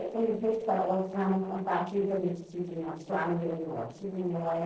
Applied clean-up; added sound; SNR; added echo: neural separator model SepFormer DNS4.